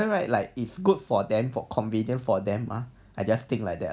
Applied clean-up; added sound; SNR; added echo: none; none; none; none.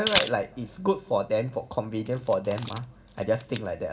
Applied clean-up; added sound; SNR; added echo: none; Camera; 3 dB; reverberation time 0.3 s.